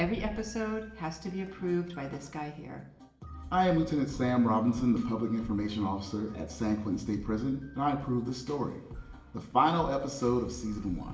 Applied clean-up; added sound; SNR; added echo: none; none; none; reverberation time 0.8 s.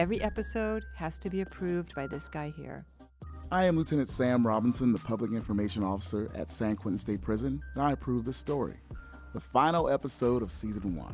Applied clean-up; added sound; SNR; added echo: none; none; none; none.